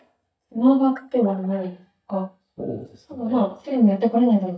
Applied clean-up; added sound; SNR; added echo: neural mask model DeepFilterNet 3.